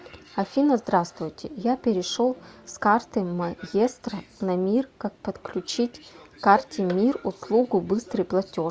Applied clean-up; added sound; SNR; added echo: none; none; none; none.